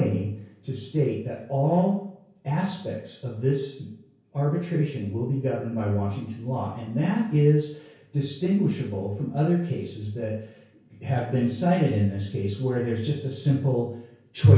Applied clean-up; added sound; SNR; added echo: none; none; none; reverberation time 0.6 s.